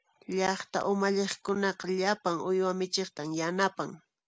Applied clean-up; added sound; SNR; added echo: none; none; none; none.